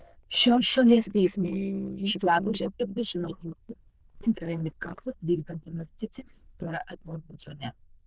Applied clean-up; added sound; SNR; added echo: neural diffusion model UNIVERSE++.